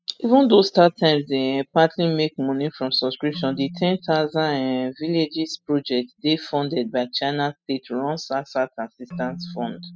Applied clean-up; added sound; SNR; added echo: classical method spectral subtraction.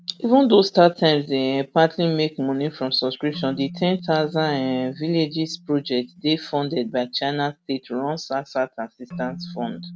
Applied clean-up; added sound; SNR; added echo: none; Keyboard (musical); 19 dB; none.